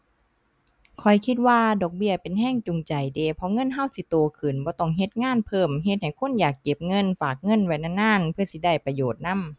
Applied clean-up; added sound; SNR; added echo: none; none; none; none.